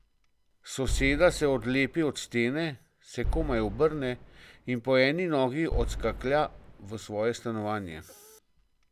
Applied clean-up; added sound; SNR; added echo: none; Boom; 7 dB; none.